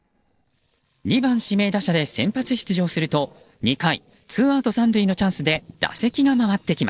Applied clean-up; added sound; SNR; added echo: neural separator model SepFormer DNS4.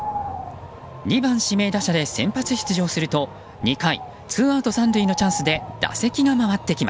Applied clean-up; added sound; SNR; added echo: none; Bird; 13 dB; none.